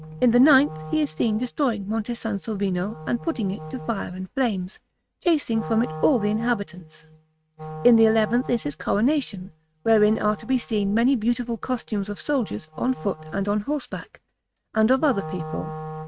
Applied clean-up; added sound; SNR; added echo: neural mask model RNNoise.